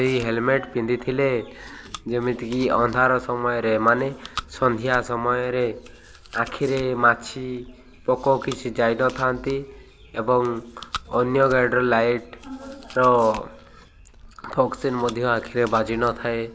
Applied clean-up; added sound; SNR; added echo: none; Chewing, mastication; 19 dB; none.